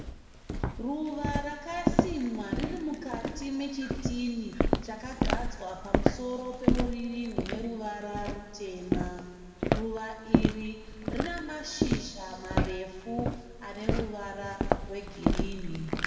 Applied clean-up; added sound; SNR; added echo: none; Walk, footsteps; -5 dB; reverberation time 2.1 s.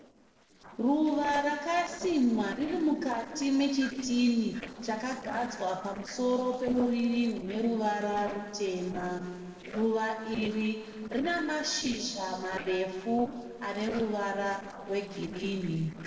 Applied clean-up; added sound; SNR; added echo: neural separator model SepFormer DNS4.